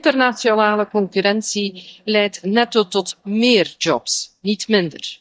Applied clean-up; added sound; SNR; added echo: neural mask model DeepFilterNet 3.